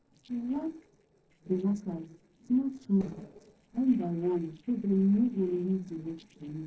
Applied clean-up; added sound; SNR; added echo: neural separator model SepFormer DNS4.